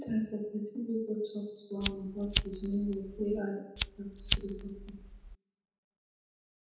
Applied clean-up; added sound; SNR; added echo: none; Fire; -4 dB; reverberation time 0.8 s.